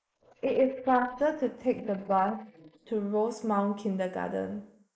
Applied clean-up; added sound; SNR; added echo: neural mask model Resemble Enhance denoiser.